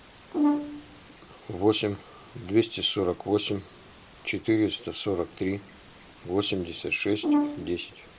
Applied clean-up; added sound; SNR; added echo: none; Brass instrument; 1 dB; none.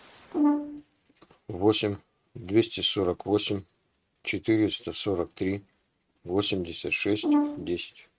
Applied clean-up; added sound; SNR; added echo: neural mask model RNNoise.